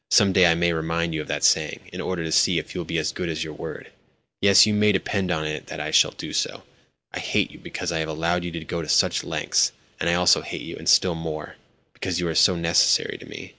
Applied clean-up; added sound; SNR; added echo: none; none; none; none.